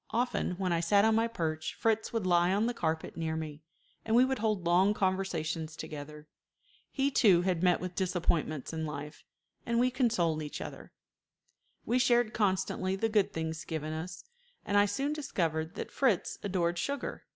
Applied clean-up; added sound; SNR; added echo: none; none; none; none.